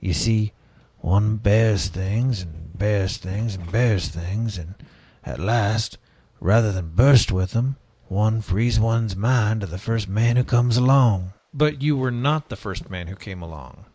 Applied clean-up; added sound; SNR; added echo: neural mask model Resemble Enhance denoiser.